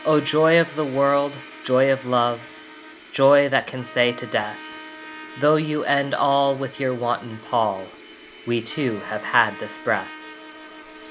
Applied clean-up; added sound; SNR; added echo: none; Trumpet + Domestic sounds, home sounds; 17 dB; none.